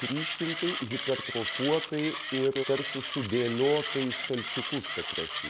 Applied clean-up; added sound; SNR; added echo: none; Mechanisms; 4 dB; none.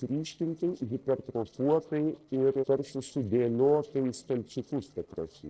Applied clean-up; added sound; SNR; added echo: neural separator model SepFormer DNS4.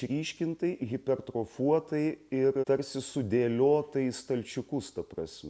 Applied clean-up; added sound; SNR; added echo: none; none; none; none.